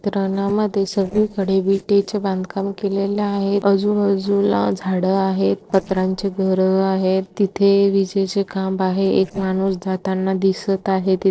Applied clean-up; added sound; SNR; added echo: neural separator model SepFormer DNS4.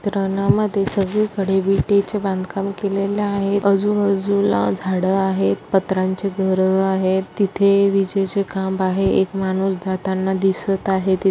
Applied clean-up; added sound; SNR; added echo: none; none; none; none.